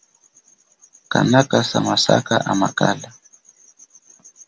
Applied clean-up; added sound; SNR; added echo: none; none; none; none.